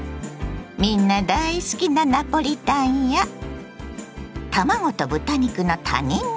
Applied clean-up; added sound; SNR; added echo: none; none; none; none.